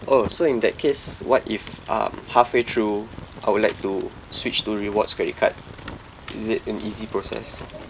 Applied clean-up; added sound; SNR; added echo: none; Fire; 16 dB; none.